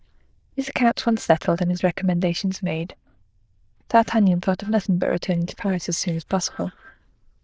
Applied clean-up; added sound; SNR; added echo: neural diffusion model UNIVERSE++.